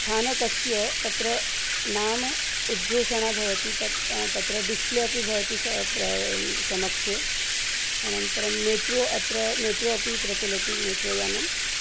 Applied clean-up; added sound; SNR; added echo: none; Bathtub (filling or washing); -3 dB; none.